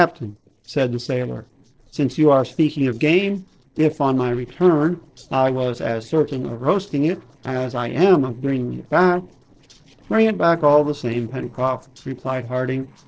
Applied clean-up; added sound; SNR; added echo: neural separator model SepFormer DNS4.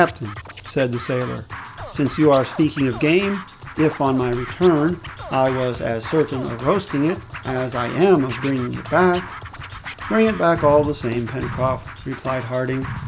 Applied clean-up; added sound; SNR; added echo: none; Scratching (performance technique); 12 dB; none.